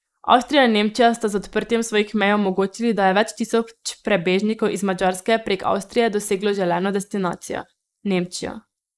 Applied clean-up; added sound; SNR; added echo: neural mask model Resemble Enhance denoiser.